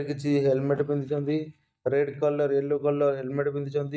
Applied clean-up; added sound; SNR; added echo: neural mask model DeepFilterNet 3.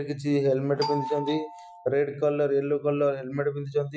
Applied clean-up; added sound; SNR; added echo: classical method Wiener filter.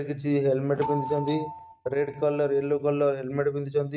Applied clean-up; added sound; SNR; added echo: neural mask model RNNoise.